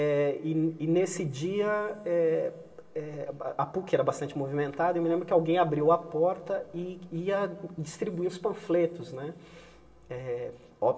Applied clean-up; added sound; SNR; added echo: none; none; none; reverberation time 2.2 s.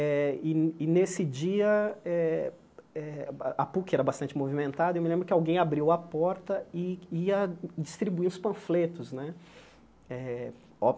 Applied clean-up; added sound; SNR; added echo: none; none; none; none.